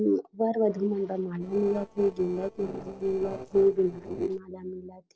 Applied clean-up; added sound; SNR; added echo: neural separator model SepFormer DNS4.